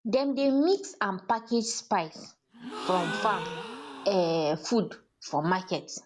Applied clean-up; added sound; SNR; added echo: none; Gasp; 11 dB; none.